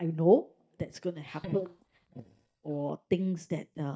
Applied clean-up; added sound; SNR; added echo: neural mask model DeepFilterNet 3.